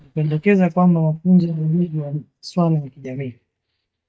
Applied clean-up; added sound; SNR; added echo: neural mask model DeepFilterNet 3.